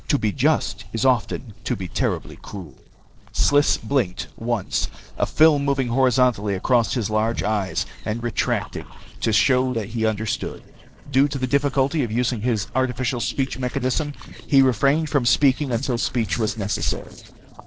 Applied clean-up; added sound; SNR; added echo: neural separator model SepFormer DNS4.